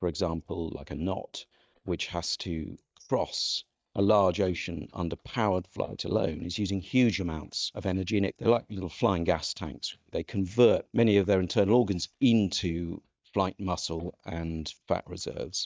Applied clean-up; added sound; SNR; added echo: neural mask model DeepFilterNet 3.